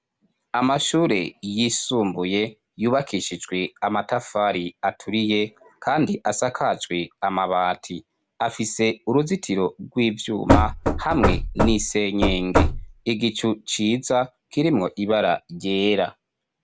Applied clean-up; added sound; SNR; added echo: none; Knock / Wood; -2 dB; none.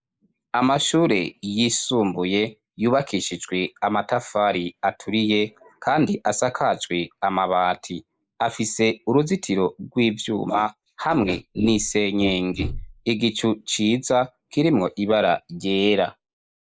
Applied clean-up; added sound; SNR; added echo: neural mask model Resemble Enhance denoiser.